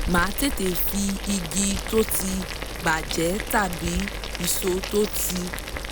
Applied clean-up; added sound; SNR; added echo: none; Boiling; 5 dB; none.